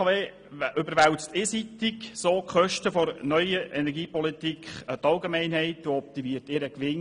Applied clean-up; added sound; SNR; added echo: none; none; none; none.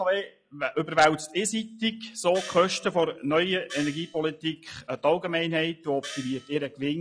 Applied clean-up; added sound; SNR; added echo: classical method log-MMSE.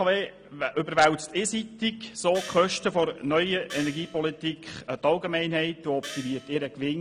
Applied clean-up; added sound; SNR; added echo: none; Gong; 15 dB; none.